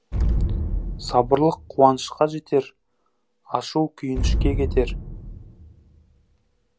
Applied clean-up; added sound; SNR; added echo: none; Explosion; 3 dB; none.